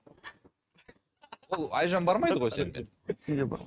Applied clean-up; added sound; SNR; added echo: neural mask model RNNoise.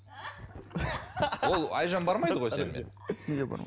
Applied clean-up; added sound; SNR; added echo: none; none; none; none.